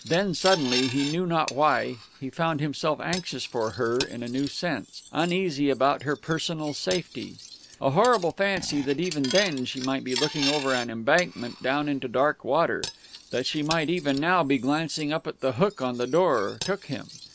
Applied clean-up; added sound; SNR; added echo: none; Cutlery, silverware; 12 dB; none.